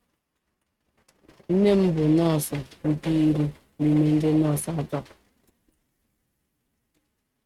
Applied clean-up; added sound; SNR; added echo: neural mask model RNNoise.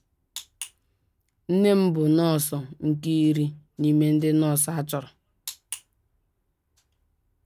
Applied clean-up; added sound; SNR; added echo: none; none; none; none.